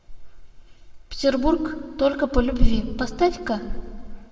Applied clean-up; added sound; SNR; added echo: none; none; none; reverberation time 1.6 s.